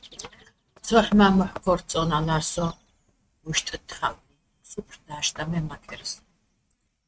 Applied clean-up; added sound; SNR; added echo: neural mask model RNNoise.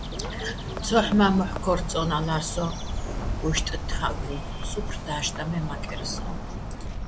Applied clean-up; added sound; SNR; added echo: none; Bird; 3 dB; none.